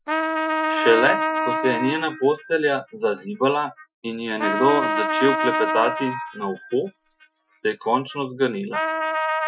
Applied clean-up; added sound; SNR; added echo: classical method Wiener filter.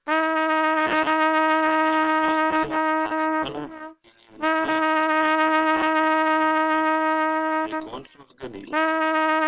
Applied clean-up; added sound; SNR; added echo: neural separator model SepFormer WHAM!.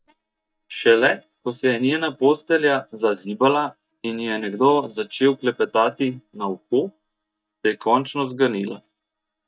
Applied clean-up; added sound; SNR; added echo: neural mask model DeepFilterNet 3.